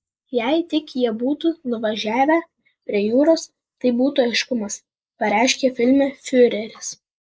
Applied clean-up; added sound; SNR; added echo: neural mask model Resemble Enhance denoiser.